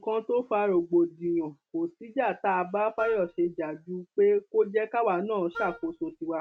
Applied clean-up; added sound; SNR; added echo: neural mask model RNNoise.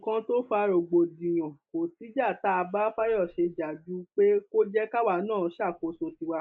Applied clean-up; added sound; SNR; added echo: neural mask model Resemble Enhance denoiser.